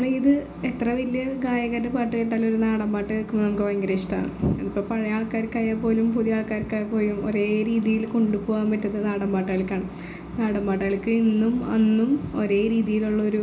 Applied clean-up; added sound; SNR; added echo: none; none; none; reverberation time 0.4 s.